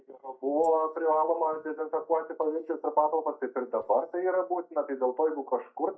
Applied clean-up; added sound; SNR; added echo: neural mask model DeepFilterNet 3.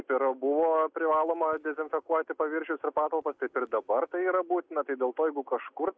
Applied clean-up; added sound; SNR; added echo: none; none; none; none.